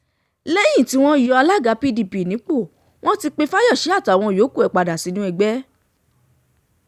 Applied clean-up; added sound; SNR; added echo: none; none; none; none.